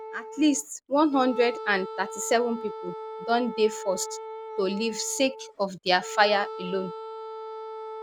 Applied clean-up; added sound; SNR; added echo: none; Wind instrument, woodwind instrument; 11 dB; none.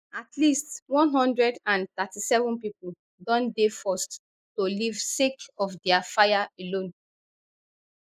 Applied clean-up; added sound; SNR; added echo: neural mask model Resemble Enhance denoiser.